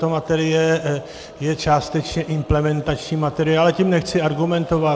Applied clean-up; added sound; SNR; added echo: none; none; none; none.